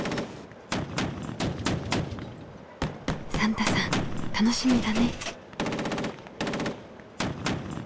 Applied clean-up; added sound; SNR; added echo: none; Gunshot, gunfire; 0 dB; none.